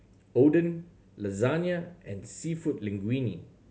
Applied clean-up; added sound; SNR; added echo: none; none; none; none.